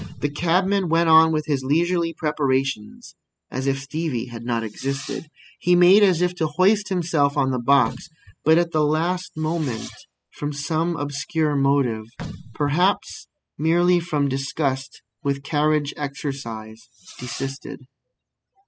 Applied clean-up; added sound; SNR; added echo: classical method spectral subtraction.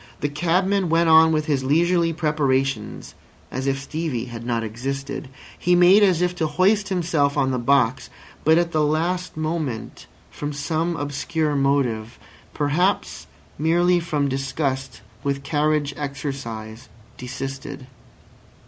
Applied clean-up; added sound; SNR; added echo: none; none; none; none.